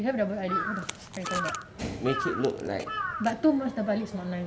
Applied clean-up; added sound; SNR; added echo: none; Bird vocalization, bird call, bird song / Crow; 6 dB; none.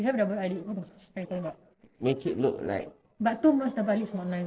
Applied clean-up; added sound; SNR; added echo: neural separator model SepFormer DNS4.